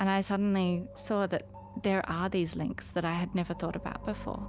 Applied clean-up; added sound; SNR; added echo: none; none; none; none.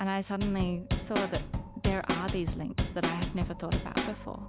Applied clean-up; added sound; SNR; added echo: none; Drum / Drum kit; -1 dB; none.